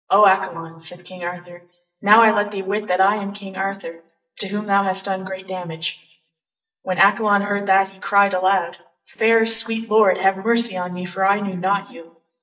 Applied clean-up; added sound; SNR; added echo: neural mask model DeepFilterNet 3.